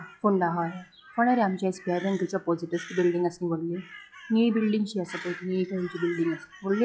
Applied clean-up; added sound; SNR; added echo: classical method log-MMSE.